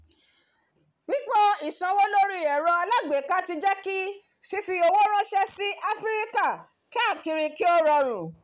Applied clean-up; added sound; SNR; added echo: none; none; none; none.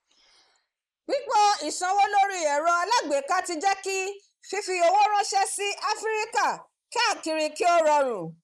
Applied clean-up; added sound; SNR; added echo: neural mask model Resemble Enhance denoiser.